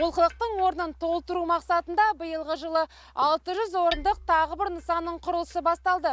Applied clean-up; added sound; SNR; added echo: none; Hammer; 19 dB; none.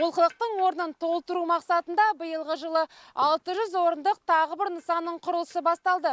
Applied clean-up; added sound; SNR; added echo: none; none; none; none.